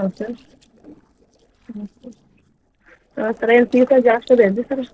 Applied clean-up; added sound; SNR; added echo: neural separator model SepFormer DNS4.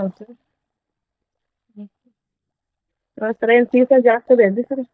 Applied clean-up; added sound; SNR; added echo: neural mask model DeepFilterNet 3.